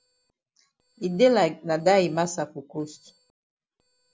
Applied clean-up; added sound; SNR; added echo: neural separator model SepFormer DNS4.